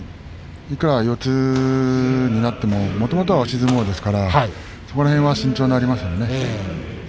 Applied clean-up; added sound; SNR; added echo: none; none; none; none.